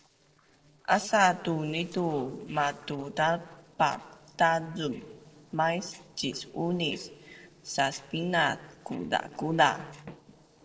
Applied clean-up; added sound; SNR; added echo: neural separator model SepFormer DNS4.